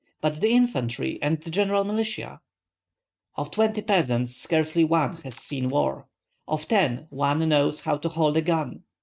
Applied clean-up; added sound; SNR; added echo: neural mask model RNNoise.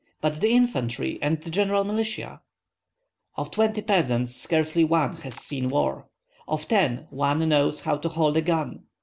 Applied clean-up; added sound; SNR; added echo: none; Splash, splatter; 16 dB; none.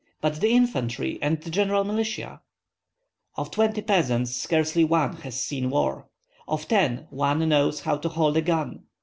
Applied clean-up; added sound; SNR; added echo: none; none; none; none.